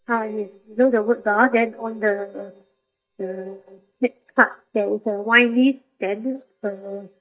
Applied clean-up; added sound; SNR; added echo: neural mask model DeepFilterNet 3.